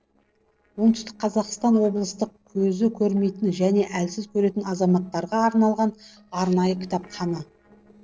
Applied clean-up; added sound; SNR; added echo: neural separator model SepFormer DNS4.